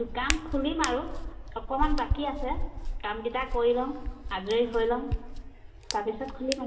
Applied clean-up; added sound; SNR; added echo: none; Hands; 3 dB; reverberation time 0.8 s.